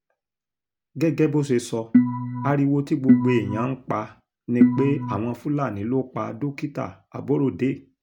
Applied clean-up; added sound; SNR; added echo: none; Organ; -2 dB; none.